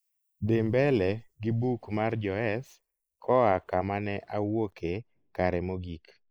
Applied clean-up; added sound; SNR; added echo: neural mask model Resemble Enhance denoiser.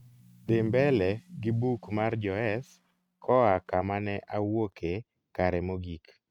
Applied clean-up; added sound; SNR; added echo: neural mask model RNNoise.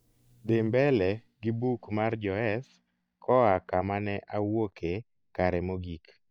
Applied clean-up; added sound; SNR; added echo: neural mask model DeepFilterNet 3.